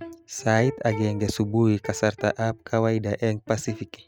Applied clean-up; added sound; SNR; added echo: neural mask model RNNoise.